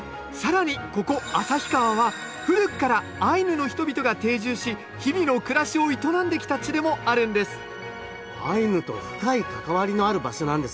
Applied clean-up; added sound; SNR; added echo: none; none; none; none.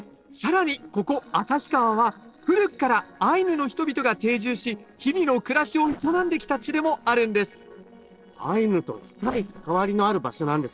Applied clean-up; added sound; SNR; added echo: neural separator model SepFormer DNS4.